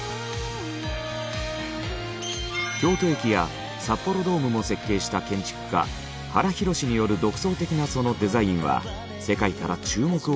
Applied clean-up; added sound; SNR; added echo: none; none; none; none.